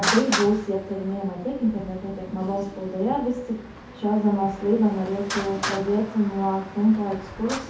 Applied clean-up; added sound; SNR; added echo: none; Traffic noise, roadway noise; 9 dB; reverberation time 0.5 s.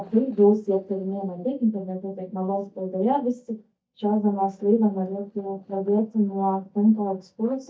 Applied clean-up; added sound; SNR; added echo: neural mask model DeepFilterNet 3.